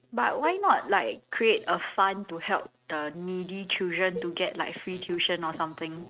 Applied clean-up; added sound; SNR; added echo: neural mask model RNNoise.